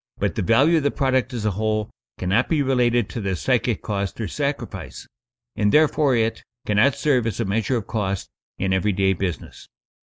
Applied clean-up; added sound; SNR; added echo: neural mask model Resemble Enhance denoiser.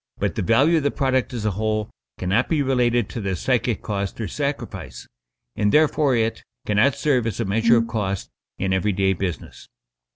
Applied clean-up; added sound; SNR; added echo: none; Brass instrument; 0 dB; none.